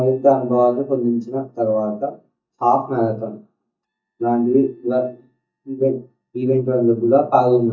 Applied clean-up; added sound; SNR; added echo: neural mask model DeepFilterNet 3.